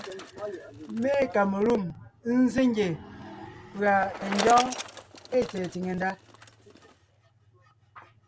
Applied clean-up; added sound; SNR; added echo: none; Bicycle; 13 dB; none.